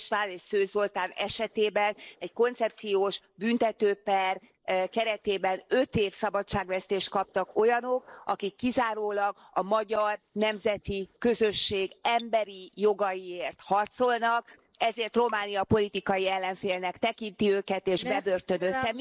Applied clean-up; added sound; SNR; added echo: neural mask model Resemble Enhance denoiser.